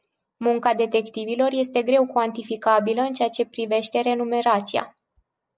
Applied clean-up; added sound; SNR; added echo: none; none; none; none.